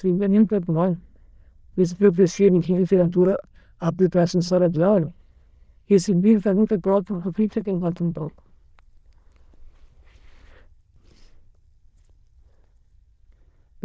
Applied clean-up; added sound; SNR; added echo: neural diffusion model UNIVERSE++.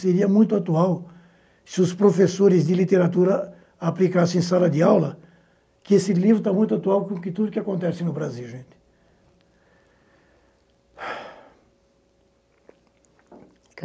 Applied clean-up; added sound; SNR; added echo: none; none; none; none.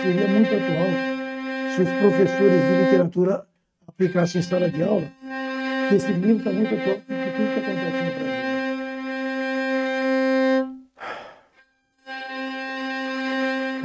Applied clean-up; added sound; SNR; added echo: neural mask model RNNoise.